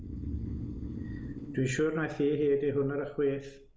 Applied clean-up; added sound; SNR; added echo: none; Breathing; 9 dB; none.